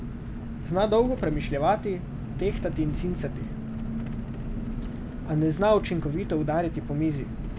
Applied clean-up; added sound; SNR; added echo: none; Engine; 5 dB; none.